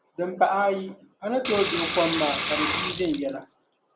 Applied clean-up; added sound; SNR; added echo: none; Sink (filling or washing) / Water; 3 dB; none.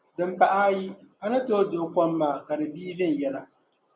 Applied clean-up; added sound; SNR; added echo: none; none; none; none.